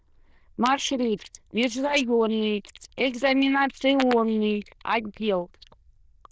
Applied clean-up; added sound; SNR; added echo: neural diffusion model UNIVERSE++.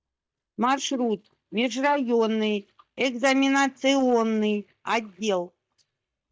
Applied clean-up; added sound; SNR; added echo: neural mask model DeepFilterNet 3.